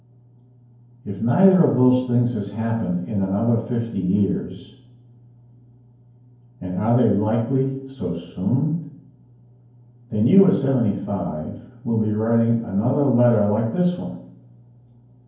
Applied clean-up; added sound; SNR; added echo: none; none; none; reverberation time 0.9 s.